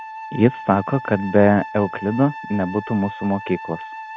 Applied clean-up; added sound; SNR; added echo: none; Wind instrument, woodwind instrument; 13 dB; none.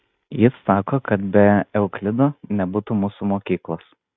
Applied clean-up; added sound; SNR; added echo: none; none; none; none.